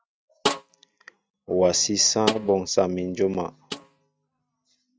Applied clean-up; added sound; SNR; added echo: neural mask model RNNoise.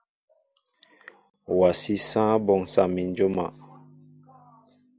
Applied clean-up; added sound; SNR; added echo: none; none; none; none.